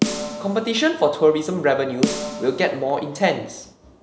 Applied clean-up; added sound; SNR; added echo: none; Snare drum; 8 dB; none.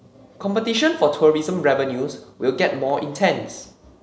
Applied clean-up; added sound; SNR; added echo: none; none; none; none.